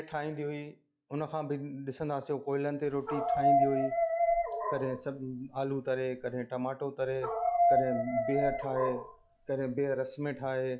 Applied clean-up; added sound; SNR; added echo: classical method log-MMSE.